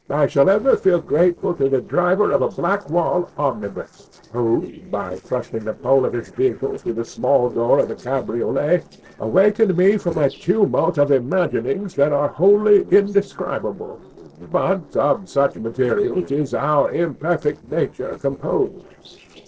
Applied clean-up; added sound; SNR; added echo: neural separator model SepFormer DNS4.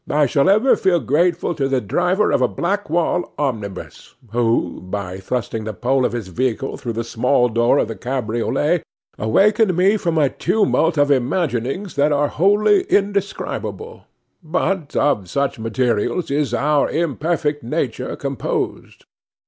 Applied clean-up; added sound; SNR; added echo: none; none; none; none.